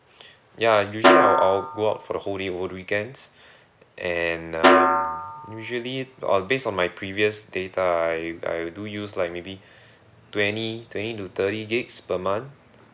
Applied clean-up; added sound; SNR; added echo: none; Snare drum; -4 dB; none.